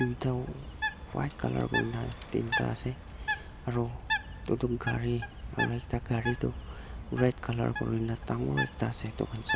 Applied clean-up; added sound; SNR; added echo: none; Bird; 5 dB; none.